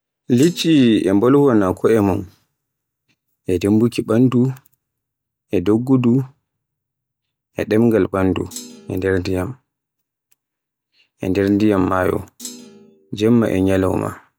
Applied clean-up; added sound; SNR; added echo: none; Thump, thud; 20 dB; none.